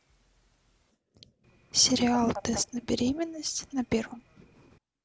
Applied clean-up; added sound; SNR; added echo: none; Fowl; 17 dB; none.